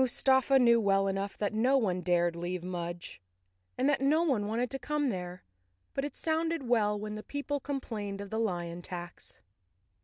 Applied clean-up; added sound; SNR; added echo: none; none; none; none.